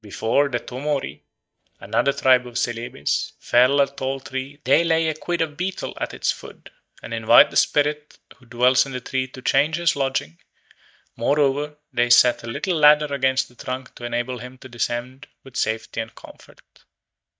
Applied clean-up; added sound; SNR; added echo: neural mask model DeepFilterNet 3.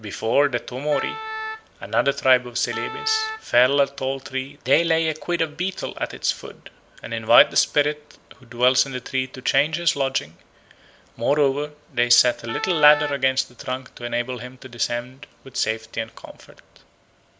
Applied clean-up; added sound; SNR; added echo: none; Wind instrument, woodwind instrument; 9 dB; none.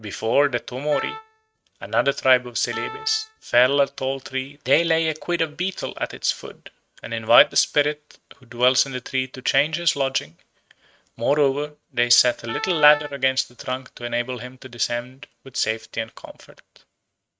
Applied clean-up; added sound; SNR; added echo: neural mask model RNNoise.